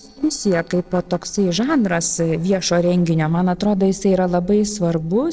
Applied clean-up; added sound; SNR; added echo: neural separator model SepFormer DNS4.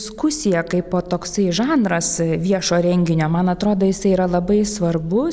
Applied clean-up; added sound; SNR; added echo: none; none; none; none.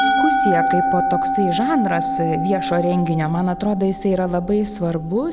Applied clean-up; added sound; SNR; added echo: none; Musical instrument; 1 dB; none.